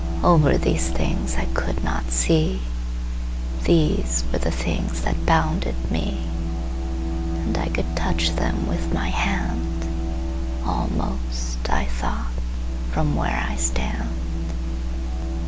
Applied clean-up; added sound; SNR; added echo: none; Bowed string instrument; 12 dB; none.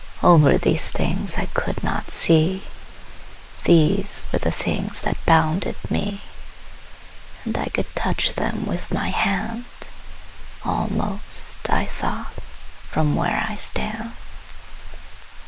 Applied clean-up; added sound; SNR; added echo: neural mask model Resemble Enhance denoiser.